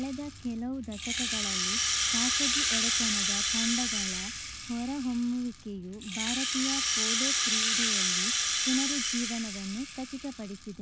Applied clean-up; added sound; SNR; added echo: none; Rattle (instrument); -5 dB; none.